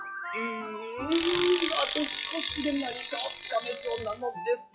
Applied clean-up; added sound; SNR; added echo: classical method WPE with log-MMSE.